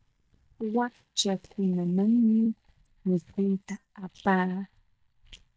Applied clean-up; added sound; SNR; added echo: neural mask model DeepFilterNet 3.